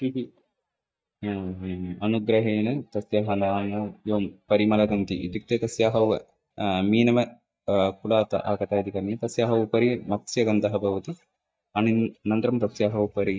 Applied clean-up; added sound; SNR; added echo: neural mask model DeepFilterNet 3.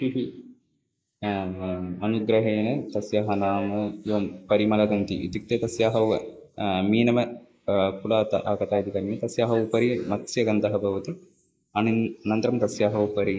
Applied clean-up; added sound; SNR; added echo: neural mask model Resemble Enhance denoiser.